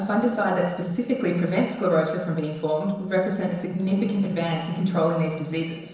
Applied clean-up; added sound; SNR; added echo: neural separator model SepFormer DNS4.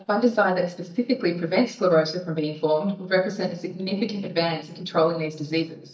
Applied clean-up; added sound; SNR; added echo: neural mask model DeepFilterNet 3.